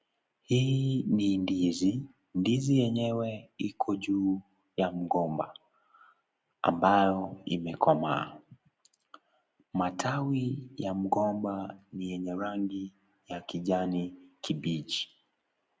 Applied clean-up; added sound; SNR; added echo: none; none; none; none.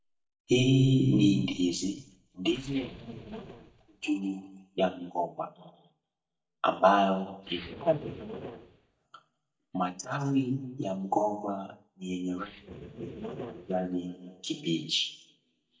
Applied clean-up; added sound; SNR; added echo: neural mask model DeepFilterNet 3.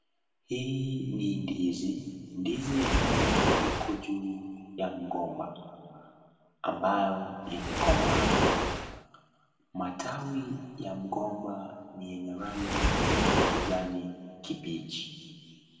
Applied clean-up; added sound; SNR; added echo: none; Waves, surf; -2 dB; reverberation time 1.9 s.